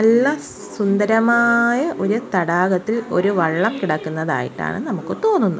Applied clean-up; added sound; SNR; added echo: none; none; none; none.